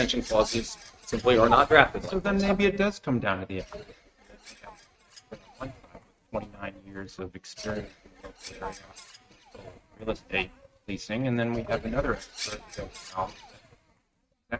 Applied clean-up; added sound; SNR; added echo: neural mask model RNNoise.